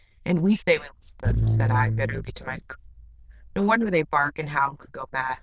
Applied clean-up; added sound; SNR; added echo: neural diffusion model UNIVERSE++.